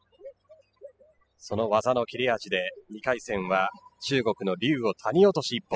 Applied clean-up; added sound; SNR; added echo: classical method spectral subtraction.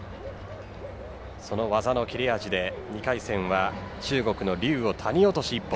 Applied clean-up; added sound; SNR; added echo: none; Cricket / Bird; 18 dB; none.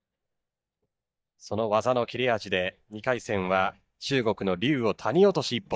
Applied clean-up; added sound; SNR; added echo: neural mask model DeepFilterNet 3.